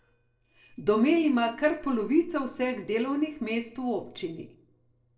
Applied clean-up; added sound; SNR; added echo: neural separator model SepFormer DNS4.